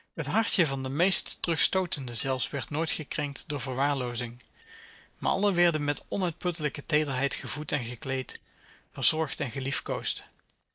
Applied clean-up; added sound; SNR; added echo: neural mask model DeepFilterNet 3.